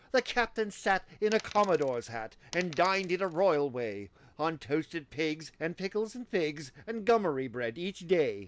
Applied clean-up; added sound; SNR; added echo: none; Coin (dropping); 18 dB; none.